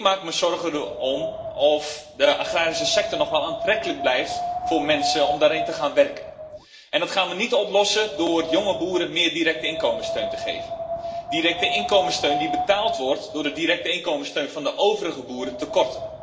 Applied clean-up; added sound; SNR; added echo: none; Wind; 7 dB; reverberation time 0.6 s.